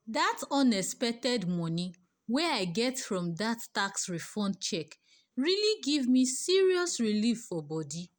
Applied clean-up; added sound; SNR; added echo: none; none; none; none.